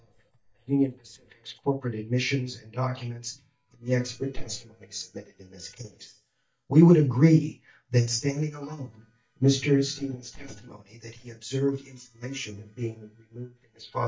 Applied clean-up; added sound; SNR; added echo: neural mask model DeepFilterNet 3.